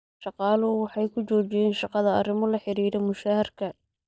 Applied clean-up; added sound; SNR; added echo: neural mask model DeepFilterNet 3.